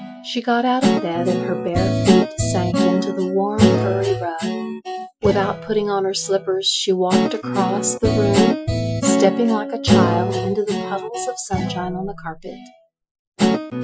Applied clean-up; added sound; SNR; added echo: classical method Wiener filter.